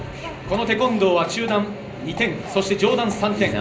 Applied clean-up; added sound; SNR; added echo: none; Fart; 17 dB; reverberation time 0.5 s.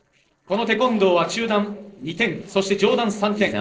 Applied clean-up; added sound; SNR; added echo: neural separator model SepFormer DNS4.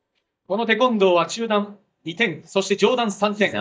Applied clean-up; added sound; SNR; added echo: neural mask model DeepFilterNet 3.